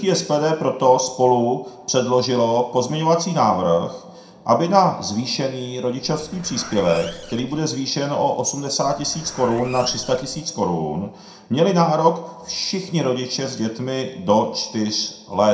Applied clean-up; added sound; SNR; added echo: none; Zipper (clothing); 19 dB; reverberation time 0.5 s.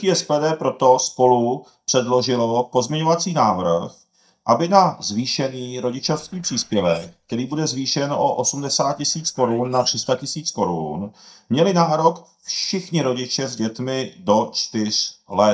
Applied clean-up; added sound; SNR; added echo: neural mask model DeepFilterNet 3.